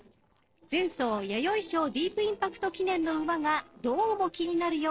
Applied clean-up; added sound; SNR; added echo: neural separator model SepFormer DNS4.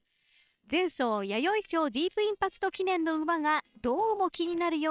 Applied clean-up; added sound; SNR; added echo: neural separator model SepFormer WHAM!.